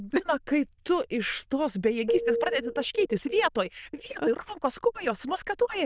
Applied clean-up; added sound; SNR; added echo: neural diffusion model UNIVERSE++.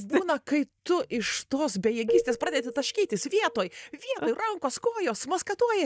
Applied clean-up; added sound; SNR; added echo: neural mask model DeepFilterNet 3.